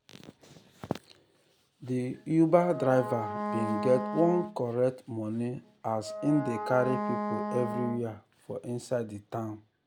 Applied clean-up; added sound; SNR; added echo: none; Wind instrument, woodwind instrument; 6 dB; none.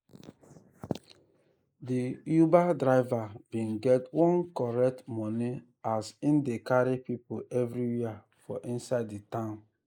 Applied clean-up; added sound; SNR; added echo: neural mask model Resemble Enhance denoiser.